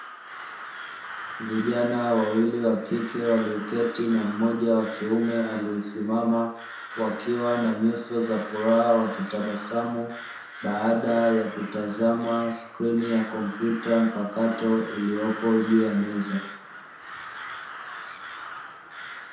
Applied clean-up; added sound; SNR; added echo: none; Crow; 13 dB; reverberation time 0.7 s.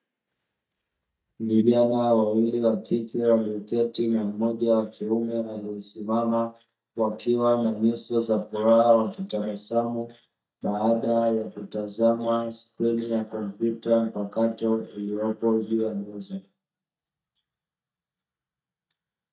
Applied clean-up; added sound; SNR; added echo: neural mask model DeepFilterNet 3.